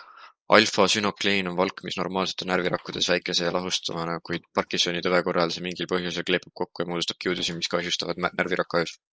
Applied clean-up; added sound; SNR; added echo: neural mask model Resemble Enhance denoiser.